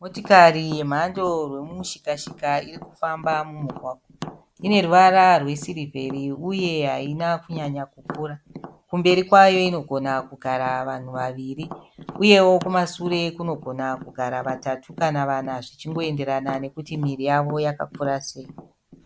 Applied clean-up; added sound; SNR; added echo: none; Tap; 19 dB; none.